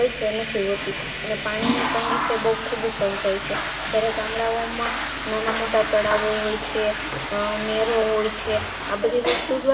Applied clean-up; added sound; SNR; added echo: none; Toilet flush / Water; 3 dB; reverberation time 0.7 s.